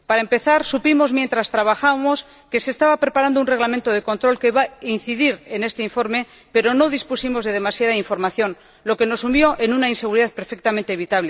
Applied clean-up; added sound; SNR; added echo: none; none; none; none.